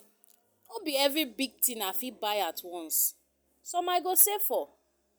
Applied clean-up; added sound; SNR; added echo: none; none; none; none.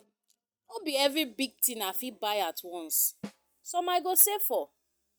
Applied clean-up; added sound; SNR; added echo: neural mask model RNNoise.